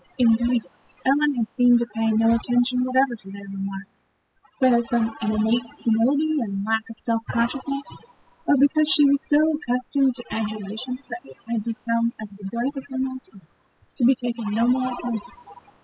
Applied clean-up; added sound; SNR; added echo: classical method spectral subtraction.